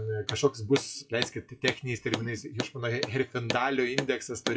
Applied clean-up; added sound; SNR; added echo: classical method WPE with log-MMSE.